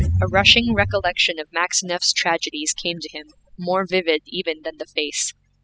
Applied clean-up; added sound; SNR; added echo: classical method spectral subtraction.